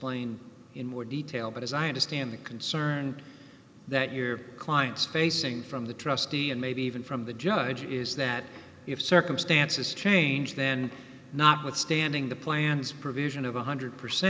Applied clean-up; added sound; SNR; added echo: none; none; none; none.